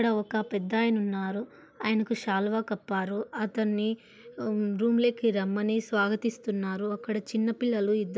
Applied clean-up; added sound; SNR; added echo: none; none; none; none.